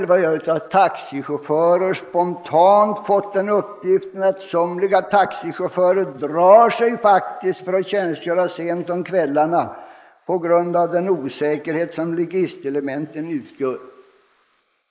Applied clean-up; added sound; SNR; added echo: neural mask model Resemble Enhance denoiser.